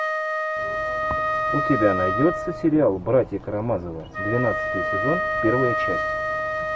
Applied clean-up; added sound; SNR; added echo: none; Wind instrument, woodwind instrument; 1 dB; none.